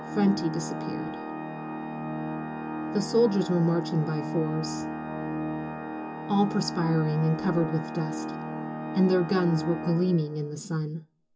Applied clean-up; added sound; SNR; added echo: none; Organ; 6 dB; reverberation time 0.2 s.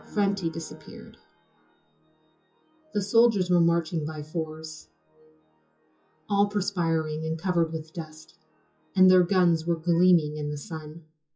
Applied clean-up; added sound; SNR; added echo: classical method WPE with log-MMSE.